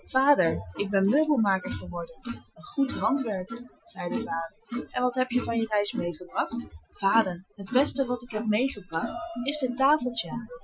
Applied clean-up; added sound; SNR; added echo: classical method Wiener filter.